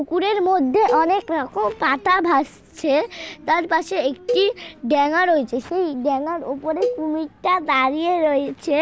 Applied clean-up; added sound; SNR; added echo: none; Cowbell; 11 dB; none.